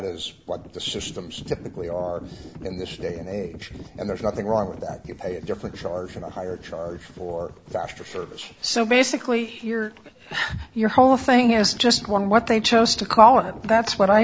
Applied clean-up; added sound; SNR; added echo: none; Livestock, farm animals, working animals; 19 dB; none.